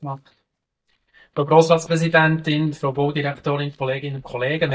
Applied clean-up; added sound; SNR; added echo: neural mask model DeepFilterNet 3.